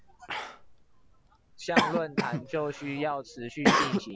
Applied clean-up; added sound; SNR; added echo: none; Cough; -4 dB; none.